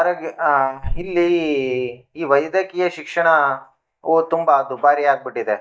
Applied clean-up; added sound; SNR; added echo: neural mask model DeepFilterNet 3.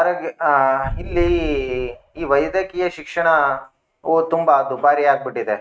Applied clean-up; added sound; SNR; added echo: neural mask model RNNoise.